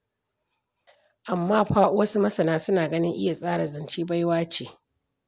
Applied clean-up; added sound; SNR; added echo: none; none; none; none.